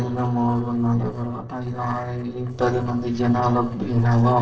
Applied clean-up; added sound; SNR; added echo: neural separator model SepFormer DNS4.